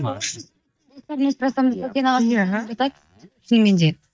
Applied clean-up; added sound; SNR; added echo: neural mask model DeepFilterNet 3.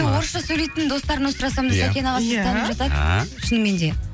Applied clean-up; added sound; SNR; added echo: none; Bird; 17 dB; none.